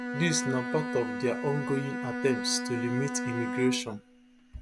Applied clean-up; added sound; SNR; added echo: none; Bowed string instrument; 3 dB; none.